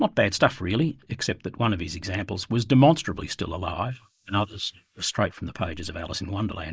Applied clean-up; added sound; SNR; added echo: neural mask model Resemble Enhance denoiser.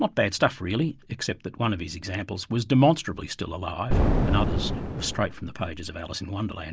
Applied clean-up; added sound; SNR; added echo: none; Boom; -2 dB; none.